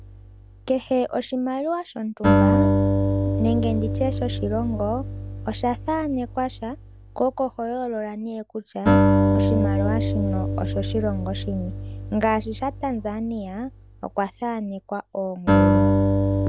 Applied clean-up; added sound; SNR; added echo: none; Acoustic guitar; -4 dB; none.